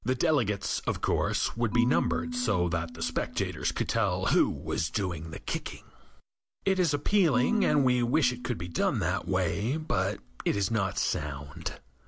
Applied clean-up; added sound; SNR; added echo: none; Marimba, xylophone / Wood; 10 dB; none.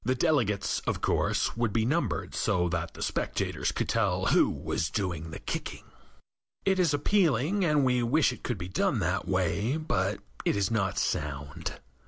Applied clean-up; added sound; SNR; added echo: none; none; none; none.